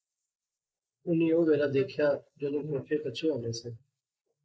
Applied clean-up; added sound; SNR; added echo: neural mask model Resemble Enhance denoiser.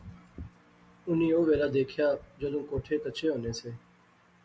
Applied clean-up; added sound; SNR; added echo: none; none; none; none.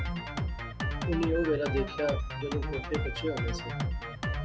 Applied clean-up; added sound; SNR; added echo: none; Drum kit; -1 dB; none.